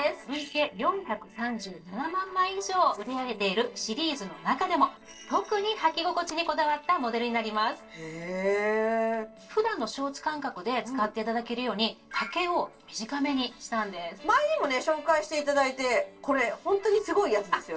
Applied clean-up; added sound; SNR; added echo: neural separator model SepFormer DNS4.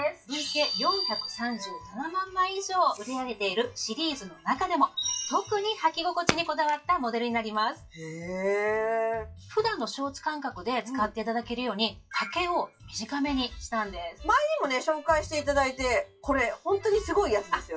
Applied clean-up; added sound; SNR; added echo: classical method WPE with log-MMSE.